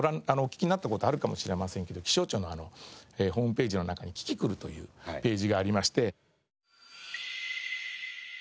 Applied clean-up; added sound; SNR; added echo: none; none; none; none.